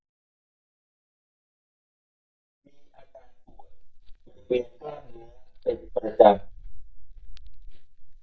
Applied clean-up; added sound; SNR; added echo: neural mask model DeepFilterNet 3.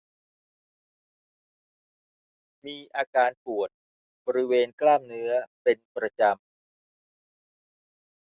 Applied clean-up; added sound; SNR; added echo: none; none; none; none.